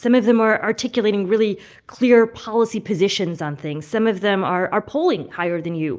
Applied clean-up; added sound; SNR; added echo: none; none; none; none.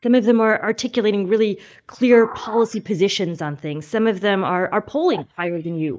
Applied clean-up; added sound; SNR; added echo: neural mask model DeepFilterNet 3.